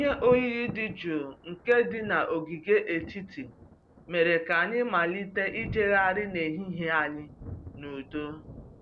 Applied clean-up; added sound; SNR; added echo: none; Thunder; 16 dB; none.